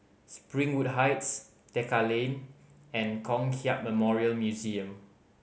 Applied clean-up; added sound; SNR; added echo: none; none; none; none.